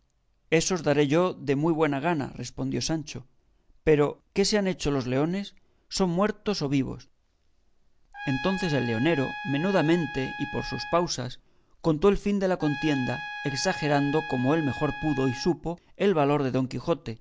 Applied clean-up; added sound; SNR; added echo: none; Trumpet; 11 dB; none.